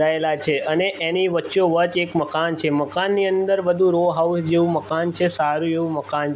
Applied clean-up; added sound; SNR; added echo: none; none; none; none.